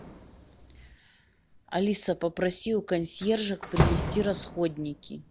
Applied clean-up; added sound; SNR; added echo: none; Slam; 4 dB; none.